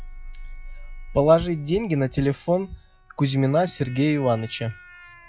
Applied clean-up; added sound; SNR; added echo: classical method log-MMSE.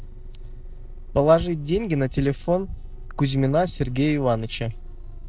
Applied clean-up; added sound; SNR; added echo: neural separator model SepFormer DNS4.